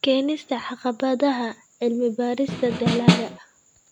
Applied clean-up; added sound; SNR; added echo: none; Snare drum; -3 dB; none.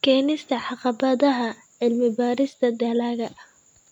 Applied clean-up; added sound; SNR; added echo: none; none; none; none.